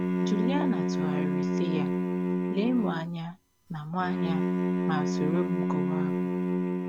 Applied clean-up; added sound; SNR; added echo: none; Bowed string instrument; -5 dB; none.